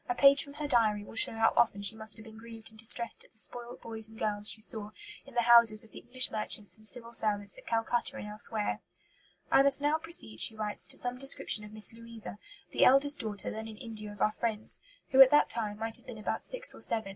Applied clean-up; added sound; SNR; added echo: none; none; none; none.